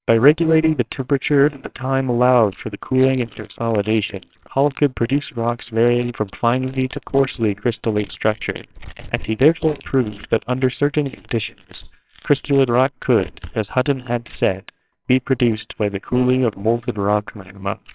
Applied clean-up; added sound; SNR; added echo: neural separator model SepFormer WHAMR!.